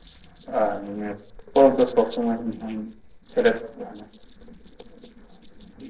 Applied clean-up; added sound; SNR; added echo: neural separator model SepFormer DNS4.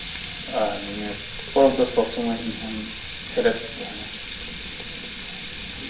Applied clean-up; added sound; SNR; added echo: none; Sink (filling or washing) / Water tap, faucet; 5 dB; reverberation time 0.8 s.